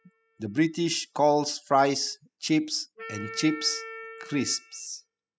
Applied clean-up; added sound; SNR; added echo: classical method spectral subtraction.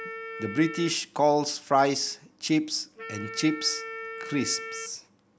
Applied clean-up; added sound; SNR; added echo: none; Wind instrument, woodwind instrument; 12 dB; none.